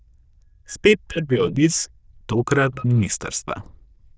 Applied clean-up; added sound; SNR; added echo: neural diffusion model UNIVERSE++.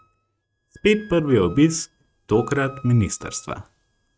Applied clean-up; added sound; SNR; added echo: neural mask model RNNoise.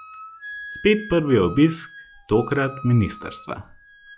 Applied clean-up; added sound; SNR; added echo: classical method log-MMSE.